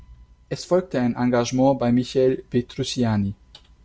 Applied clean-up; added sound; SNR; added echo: none; none; none; none.